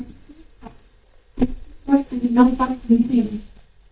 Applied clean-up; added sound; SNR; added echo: neural mask model DeepFilterNet 3.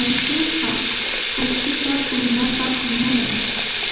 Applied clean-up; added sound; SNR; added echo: none; Sink (filling or washing) / Water tap, faucet; -1 dB; reverberation time 0.9 s.